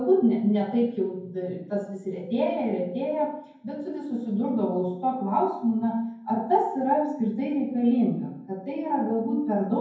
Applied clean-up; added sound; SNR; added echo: none; none; none; reverberation time 0.9 s.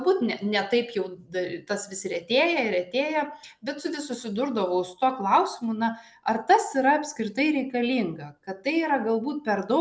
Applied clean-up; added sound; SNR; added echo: none; none; none; none.